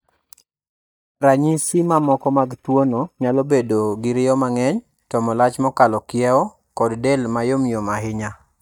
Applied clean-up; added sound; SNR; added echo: neural mask model DeepFilterNet 3.